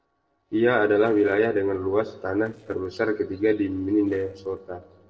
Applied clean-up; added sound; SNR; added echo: neural separator model SepFormer DNS4.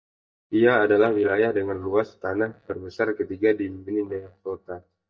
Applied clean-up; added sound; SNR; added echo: neural mask model DeepFilterNet 3.